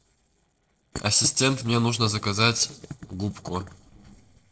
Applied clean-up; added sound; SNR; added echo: neural separator model SepFormer DNS4.